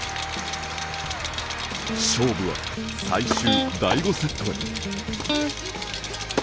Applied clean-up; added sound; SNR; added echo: none; Rattle + Electric guitar; 4 dB; none.